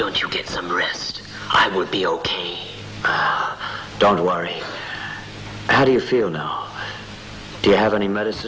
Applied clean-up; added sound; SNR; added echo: none; none; none; none.